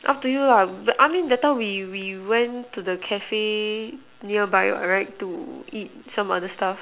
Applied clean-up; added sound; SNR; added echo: none; none; none; none.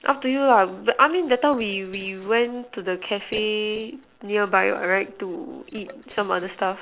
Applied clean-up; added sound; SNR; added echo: neural separator model SepFormer DNS4.